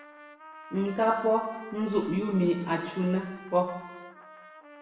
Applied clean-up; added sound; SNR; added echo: none; Trumpet; 18 dB; reverberation time 1.2 s.